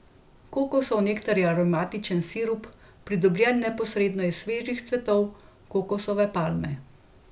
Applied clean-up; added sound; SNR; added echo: none; none; none; none.